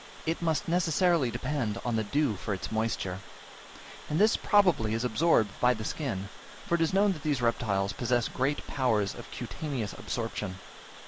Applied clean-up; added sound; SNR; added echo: none; Water; 19 dB; none.